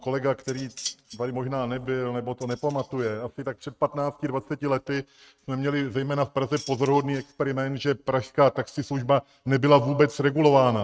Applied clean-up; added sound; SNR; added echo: neural mask model RNNoise.